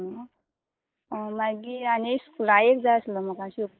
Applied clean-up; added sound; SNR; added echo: neural mask model Resemble Enhance denoiser.